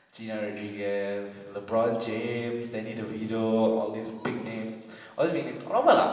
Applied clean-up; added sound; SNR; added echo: none; none; none; reverberation time 1.3 s.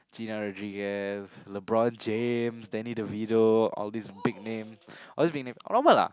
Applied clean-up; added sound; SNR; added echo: none; none; none; none.